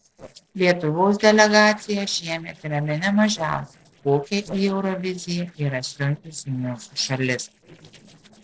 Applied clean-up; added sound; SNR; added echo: neural separator model SepFormer DNS4.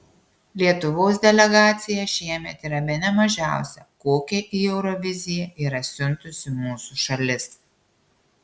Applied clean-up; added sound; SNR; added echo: none; none; none; none.